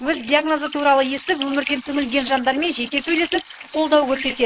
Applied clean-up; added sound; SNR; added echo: neural mask model Resemble Enhance denoiser.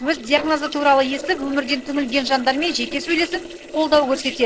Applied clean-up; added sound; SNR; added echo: neural separator model SepFormer DNS4.